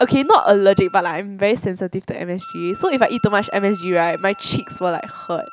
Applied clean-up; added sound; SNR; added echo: none; Wind instrument, woodwind instrument; 19 dB; none.